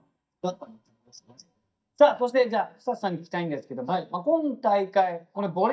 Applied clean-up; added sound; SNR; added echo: neural mask model DeepFilterNet 3.